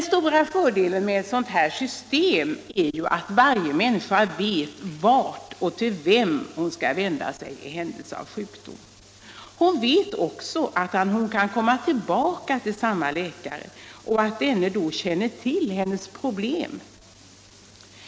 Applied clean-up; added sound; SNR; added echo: none; none; none; none.